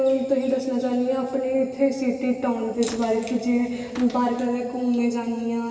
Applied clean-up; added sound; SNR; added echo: none; Cupboard open or close / Door; 20 dB; reverberation time 2.6 s.